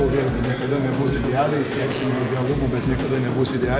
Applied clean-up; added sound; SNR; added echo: none; Drum kit + Fart; 10 dB; none.